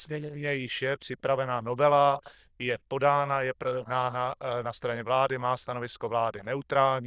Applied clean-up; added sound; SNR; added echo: neural diffusion model UNIVERSE++.